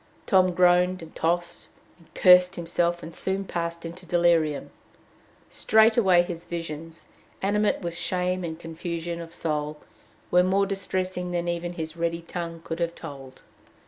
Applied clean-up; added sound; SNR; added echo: none; none; none; none.